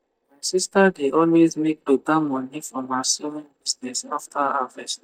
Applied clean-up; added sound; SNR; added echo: neural mask model DeepFilterNet 3.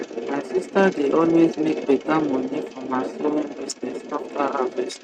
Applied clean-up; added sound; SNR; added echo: neural mask model RNNoise.